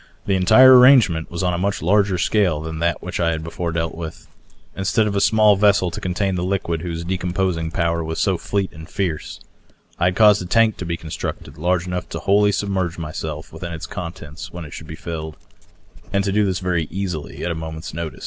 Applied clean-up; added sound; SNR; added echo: none; Dog; 17 dB; none.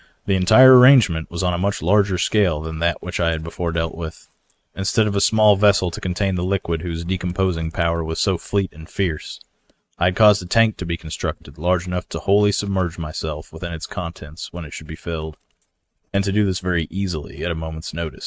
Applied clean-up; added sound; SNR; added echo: neural mask model RNNoise.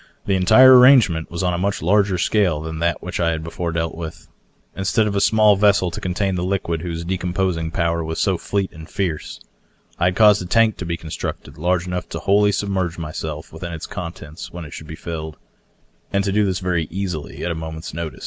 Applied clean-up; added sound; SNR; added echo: none; none; none; none.